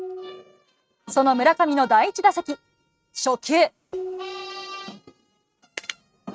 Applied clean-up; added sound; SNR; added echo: neural mask model RNNoise.